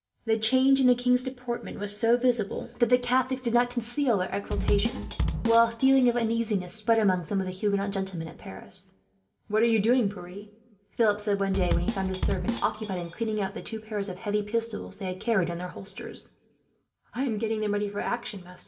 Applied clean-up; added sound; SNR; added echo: none; Bass drum / Snare drum; 3 dB; reverberation time 0.7 s.